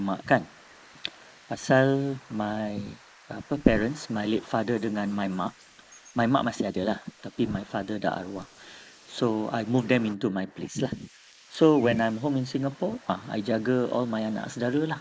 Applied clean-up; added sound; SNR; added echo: neural mask model Resemble Enhance denoiser.